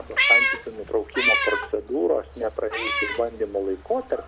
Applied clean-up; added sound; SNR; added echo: none; Meow; -1 dB; none.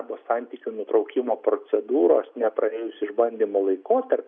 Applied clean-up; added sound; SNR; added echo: none; none; none; none.